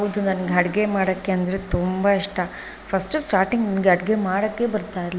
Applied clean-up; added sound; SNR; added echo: none; none; none; none.